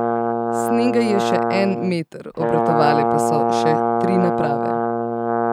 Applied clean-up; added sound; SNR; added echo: none; Brass instrument; -3 dB; none.